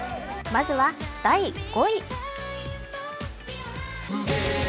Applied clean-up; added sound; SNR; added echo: none; none; none; none.